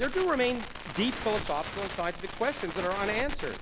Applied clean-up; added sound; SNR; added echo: none; Crackle; 6 dB; none.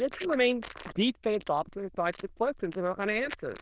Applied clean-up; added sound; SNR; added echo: neural diffusion model UNIVERSE++.